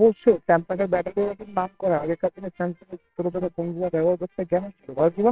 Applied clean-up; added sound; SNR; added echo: neural separator model SepFormer WHAMR!.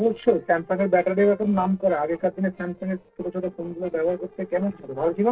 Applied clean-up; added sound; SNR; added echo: neural separator model SepFormer DNS4.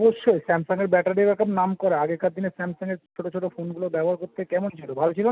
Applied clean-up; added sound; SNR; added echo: none; none; none; none.